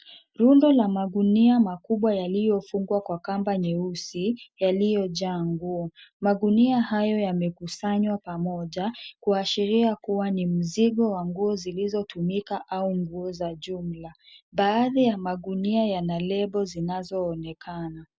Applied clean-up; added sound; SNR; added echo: none; none; none; none.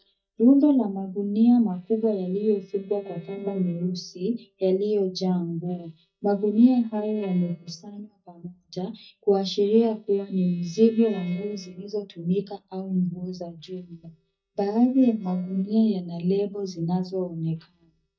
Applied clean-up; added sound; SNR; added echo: neural mask model DeepFilterNet 3.